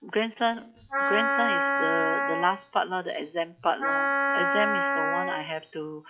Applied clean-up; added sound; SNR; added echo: classical method log-MMSE.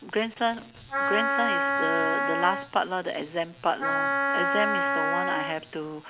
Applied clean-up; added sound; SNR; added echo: none; Wind instrument, woodwind instrument; -3 dB; none.